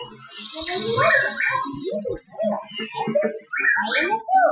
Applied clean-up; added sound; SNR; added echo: classical method Wiener filter.